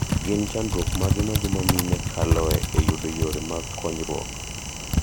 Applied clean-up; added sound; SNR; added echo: none; Typing; -4 dB; none.